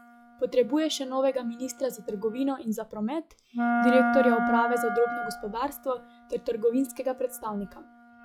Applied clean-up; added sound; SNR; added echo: classical method log-MMSE.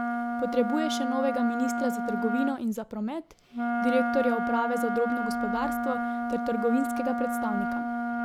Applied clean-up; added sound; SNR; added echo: none; Wind instrument, woodwind instrument; 0 dB; none.